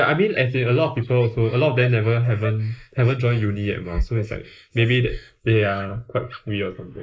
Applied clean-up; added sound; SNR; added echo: neural mask model Resemble Enhance denoiser.